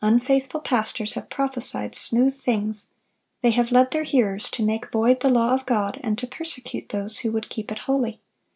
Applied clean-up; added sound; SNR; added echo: none; none; none; none.